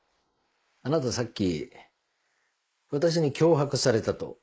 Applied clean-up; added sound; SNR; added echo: neural mask model Resemble Enhance denoiser.